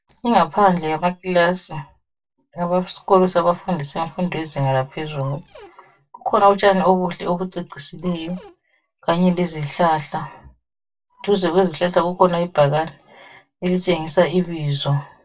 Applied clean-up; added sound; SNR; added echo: neural separator model SepFormer DNS4.